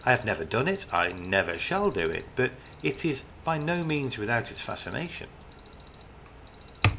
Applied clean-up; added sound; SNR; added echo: none; Alarm; 9 dB; none.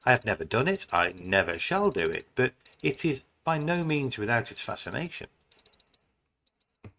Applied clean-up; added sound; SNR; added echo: neural mask model RNNoise.